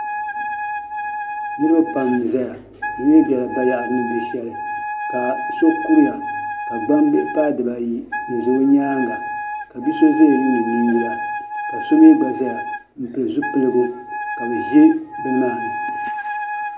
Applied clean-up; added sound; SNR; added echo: none; Wind instrument, woodwind instrument; 8 dB; none.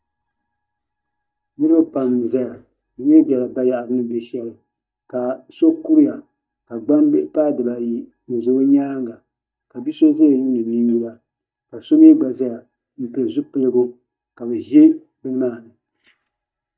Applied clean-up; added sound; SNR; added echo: neural mask model DeepFilterNet 3.